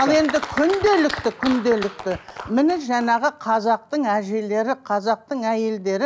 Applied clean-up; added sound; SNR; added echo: none; none; none; none.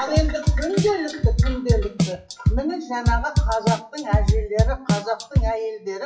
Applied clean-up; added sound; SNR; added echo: classical method WPE with log-MMSE.